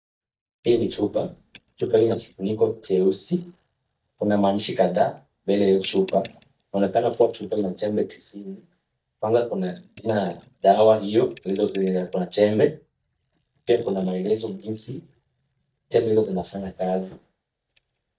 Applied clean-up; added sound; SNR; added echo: neural mask model DeepFilterNet 3.